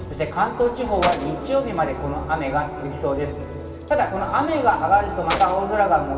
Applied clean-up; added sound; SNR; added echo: none; Keys jangling; 14 dB; reverberation time 2.4 s.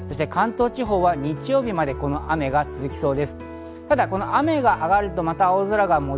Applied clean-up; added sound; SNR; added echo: none; none; none; none.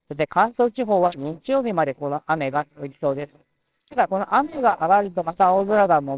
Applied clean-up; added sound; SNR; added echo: neural separator model SepFormer WHAMR!.